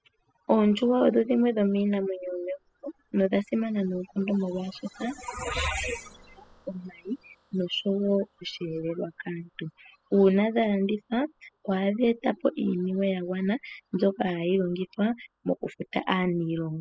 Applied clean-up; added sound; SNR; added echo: classical method spectral subtraction.